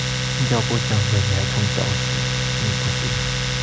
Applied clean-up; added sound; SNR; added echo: none; Domestic sounds, home sounds; -3 dB; none.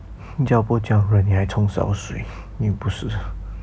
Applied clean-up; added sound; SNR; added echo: none; none; none; none.